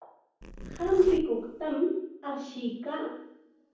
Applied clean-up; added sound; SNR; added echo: none; Zipper (clothing); 12 dB; reverberation time 0.9 s.